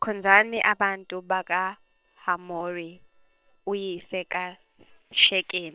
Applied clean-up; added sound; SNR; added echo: neural separator model SepFormer WHAM!.